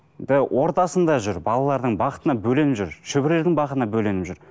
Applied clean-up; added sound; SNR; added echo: none; none; none; none.